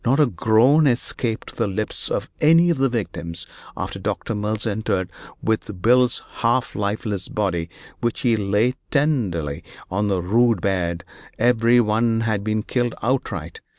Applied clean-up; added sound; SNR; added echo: none; none; none; none.